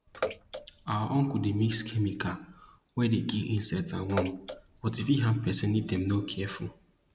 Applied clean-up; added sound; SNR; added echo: none; Bathtub (filling or washing) / Water / Splash, splatter; 12 dB; none.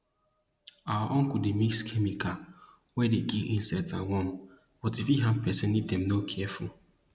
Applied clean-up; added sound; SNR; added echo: none; none; none; none.